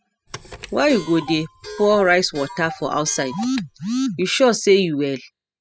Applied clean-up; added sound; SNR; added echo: classical method spectral subtraction.